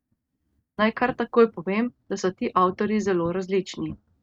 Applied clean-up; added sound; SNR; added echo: neural mask model RNNoise.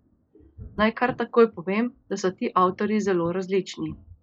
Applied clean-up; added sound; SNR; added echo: classical method log-MMSE.